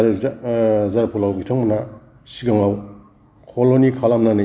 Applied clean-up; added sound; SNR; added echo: none; none; none; none.